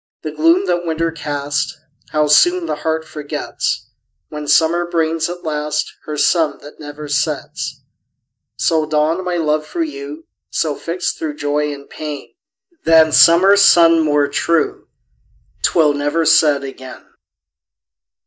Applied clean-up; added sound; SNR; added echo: neural mask model DeepFilterNet 3.